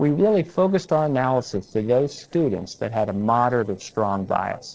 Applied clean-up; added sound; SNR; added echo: neural separator model SepFormer DNS4.